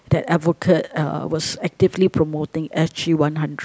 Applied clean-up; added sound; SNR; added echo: none; none; none; none.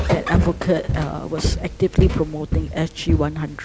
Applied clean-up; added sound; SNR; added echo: none; Walk, footsteps; -1 dB; none.